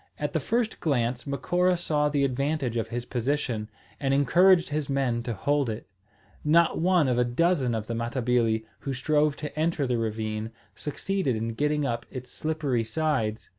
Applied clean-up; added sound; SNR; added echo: none; none; none; none.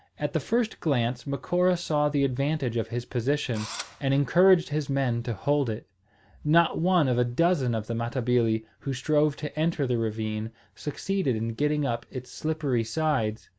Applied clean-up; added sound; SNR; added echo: none; Engine / Drill; 13 dB; none.